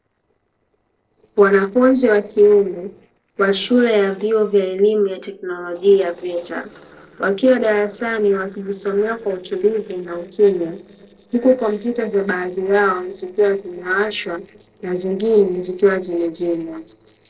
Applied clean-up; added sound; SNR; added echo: neural separator model SepFormer DNS4.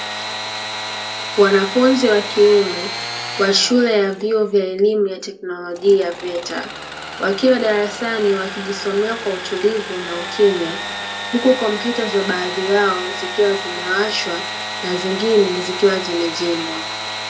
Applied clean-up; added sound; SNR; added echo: none; Sawing / Engine; 9 dB; reverberation time 0.2 s.